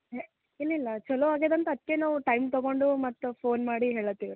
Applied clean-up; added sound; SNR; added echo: none; none; none; none.